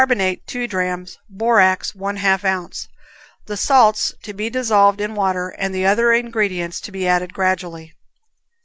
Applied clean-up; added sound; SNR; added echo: none; none; none; none.